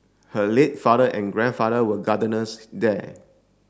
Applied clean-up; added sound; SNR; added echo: none; none; none; none.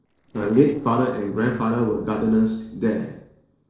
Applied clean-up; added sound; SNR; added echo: neural separator model SepFormer DNS4.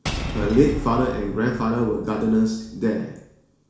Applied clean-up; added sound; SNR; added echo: none; Shatter / Boom; 9 dB; reverberation time 0.7 s.